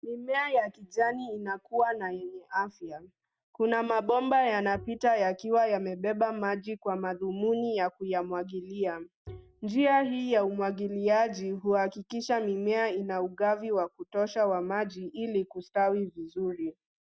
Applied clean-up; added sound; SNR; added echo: none; Bowed string instrument; 19 dB; none.